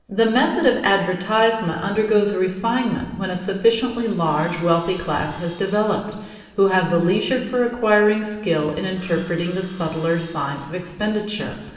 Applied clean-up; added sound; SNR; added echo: neural separator model SepFormer DNS4.